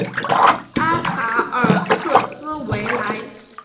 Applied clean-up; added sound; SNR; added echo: none; Sink (filling or washing); -4 dB; reverberation time 0.6 s.